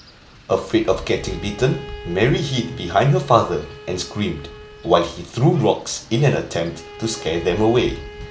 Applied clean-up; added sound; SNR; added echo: none; Wind + Bowed string instrument; 16 dB; none.